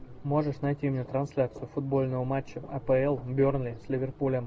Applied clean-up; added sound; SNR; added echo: none; Ocean; 18 dB; none.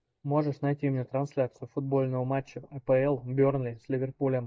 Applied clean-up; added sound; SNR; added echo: neural mask model DeepFilterNet 3.